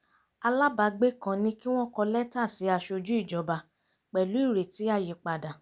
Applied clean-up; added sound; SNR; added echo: none; none; none; none.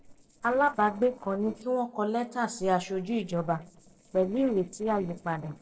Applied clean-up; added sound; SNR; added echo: neural separator model SepFormer DNS4.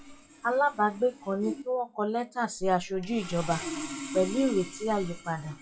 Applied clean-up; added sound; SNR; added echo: classical method WPE with log-MMSE.